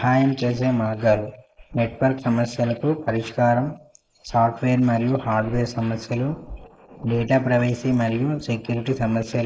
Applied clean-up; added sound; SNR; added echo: neural mask model Resemble Enhance denoiser.